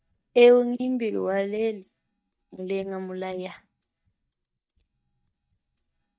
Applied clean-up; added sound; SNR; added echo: neural mask model DeepFilterNet 3.